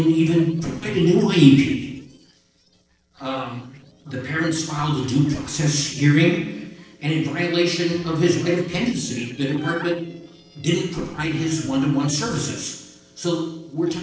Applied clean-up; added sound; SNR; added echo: neural separator model SepFormer DNS4.